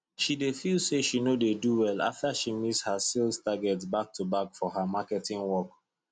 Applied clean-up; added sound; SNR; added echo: none; none; none; none.